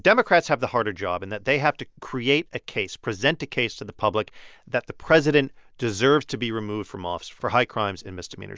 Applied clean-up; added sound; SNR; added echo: none; none; none; none.